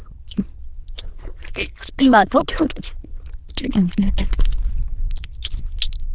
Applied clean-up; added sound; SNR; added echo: neural diffusion model UNIVERSE++.